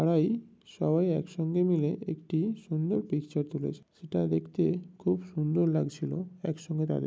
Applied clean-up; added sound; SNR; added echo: none; none; none; none.